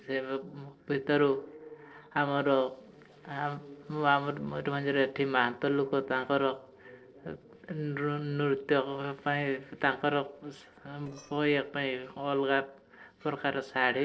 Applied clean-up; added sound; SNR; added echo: neural separator model SepFormer DNS4.